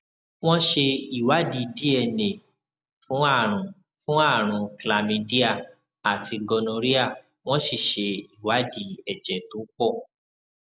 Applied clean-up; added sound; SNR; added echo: none; none; none; none.